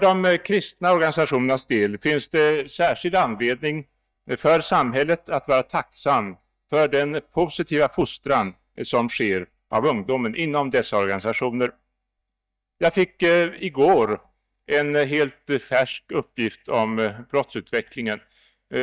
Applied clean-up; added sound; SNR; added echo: neural mask model DeepFilterNet 3.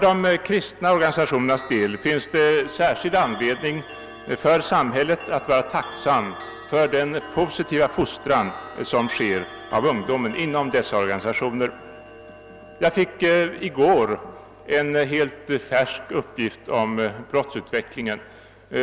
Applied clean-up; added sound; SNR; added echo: none; Clock; 19 dB; none.